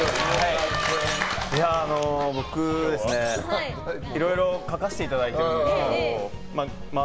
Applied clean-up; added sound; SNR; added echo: none; Thump, thud; 16 dB; none.